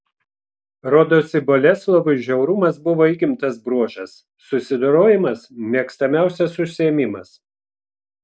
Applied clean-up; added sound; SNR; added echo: none; none; none; none.